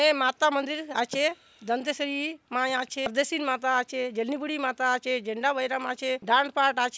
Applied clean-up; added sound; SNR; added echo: none; none; none; none.